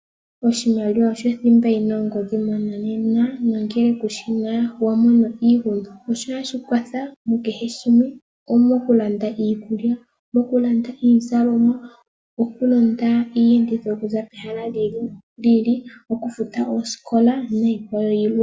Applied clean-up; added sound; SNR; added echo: none; none; none; none.